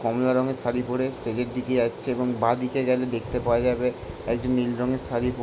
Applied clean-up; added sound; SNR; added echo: none; none; none; none.